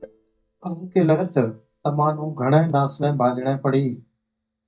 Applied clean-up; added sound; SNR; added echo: neural mask model DeepFilterNet 3.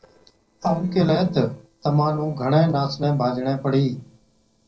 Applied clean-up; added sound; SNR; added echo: neural separator model SepFormer DNS4.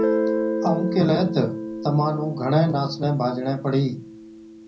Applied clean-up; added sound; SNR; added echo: none; Guitar; 4 dB; reverberation time 0.4 s.